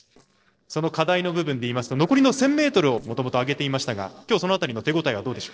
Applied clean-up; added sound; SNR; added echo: neural separator model SepFormer DNS4.